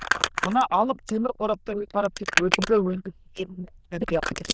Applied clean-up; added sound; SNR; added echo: neural diffusion model UNIVERSE++.